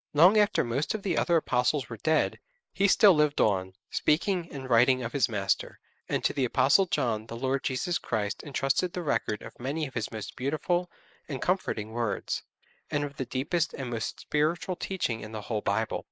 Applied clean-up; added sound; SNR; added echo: neural mask model Resemble Enhance denoiser.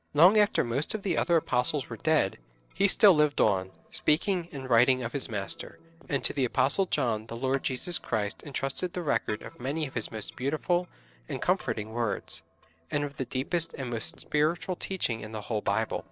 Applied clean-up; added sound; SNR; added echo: neural separator model SepFormer DNS4.